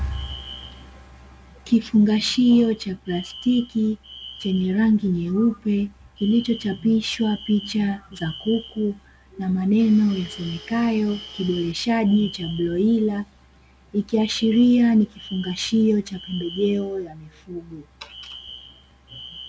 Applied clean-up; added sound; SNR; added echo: none; Domestic sounds, home sounds + Alarm; 20 dB; none.